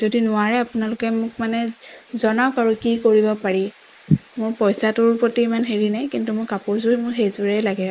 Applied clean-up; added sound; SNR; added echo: neural mask model Resemble Enhance denoiser.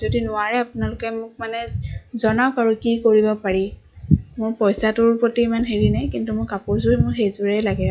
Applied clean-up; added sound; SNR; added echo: classical method log-MMSE.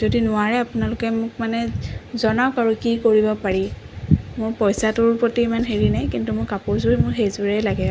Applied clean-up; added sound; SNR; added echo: none; Writing; 18 dB; none.